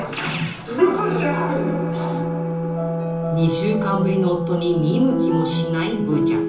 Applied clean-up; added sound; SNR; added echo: none; Wind instrument, woodwind instrument; 5 dB; reverberation time 0.7 s.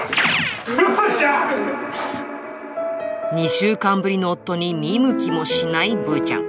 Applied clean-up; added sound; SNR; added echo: none; none; none; none.